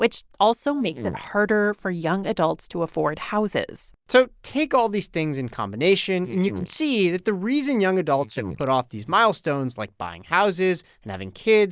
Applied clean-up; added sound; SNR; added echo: neural mask model Resemble Enhance denoiser.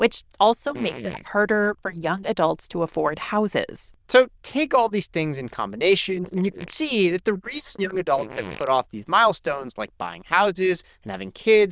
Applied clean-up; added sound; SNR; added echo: neural diffusion model UNIVERSE++.